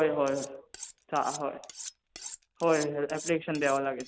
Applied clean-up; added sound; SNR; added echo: none; Cutlery, silverware; 14 dB; none.